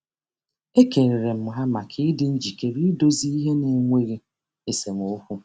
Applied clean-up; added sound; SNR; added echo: none; none; none; none.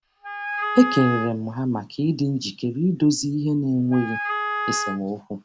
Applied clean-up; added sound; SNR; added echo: none; Wind instrument, woodwind instrument; 5 dB; none.